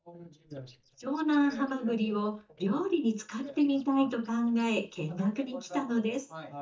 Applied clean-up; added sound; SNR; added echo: neural mask model DeepFilterNet 3.